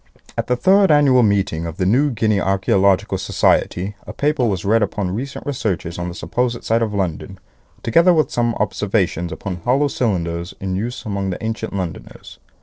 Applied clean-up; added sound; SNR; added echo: neural separator model SepFormer DNS4.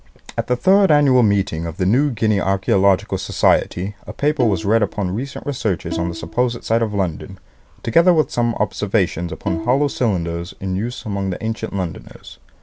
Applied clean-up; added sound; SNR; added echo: none; Bowed string instrument; 12 dB; none.